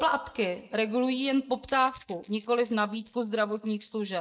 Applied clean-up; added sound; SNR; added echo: neural mask model DeepFilterNet 3.